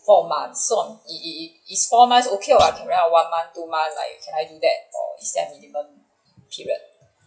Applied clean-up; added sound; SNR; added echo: classical method log-MMSE.